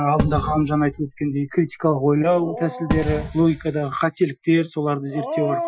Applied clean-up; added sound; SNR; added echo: classical method Wiener filter.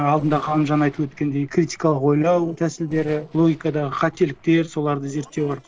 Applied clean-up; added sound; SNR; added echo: neural separator model SepFormer DNS4.